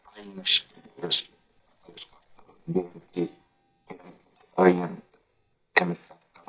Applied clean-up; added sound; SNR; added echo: neural mask model DeepFilterNet 3.